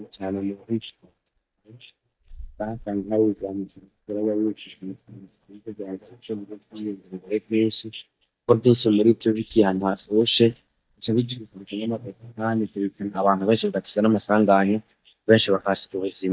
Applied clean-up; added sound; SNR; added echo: neural mask model DeepFilterNet 3.